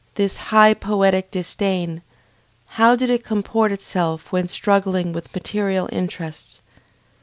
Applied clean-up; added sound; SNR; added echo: none; none; none; none.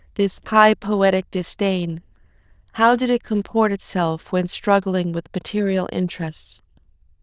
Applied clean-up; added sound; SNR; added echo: neural diffusion model UNIVERSE++.